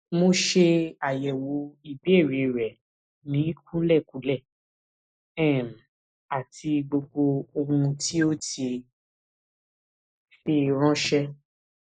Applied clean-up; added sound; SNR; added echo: neural mask model Resemble Enhance denoiser.